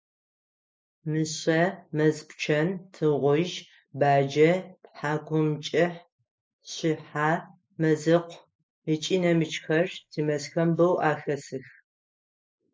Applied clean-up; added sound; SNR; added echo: neural mask model Resemble Enhance denoiser.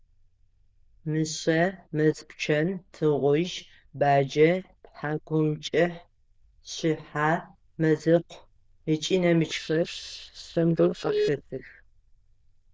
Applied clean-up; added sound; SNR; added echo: neural diffusion model UNIVERSE++.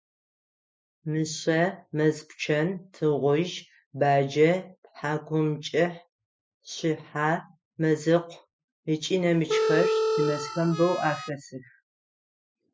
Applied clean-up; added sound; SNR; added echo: classical method Wiener filter.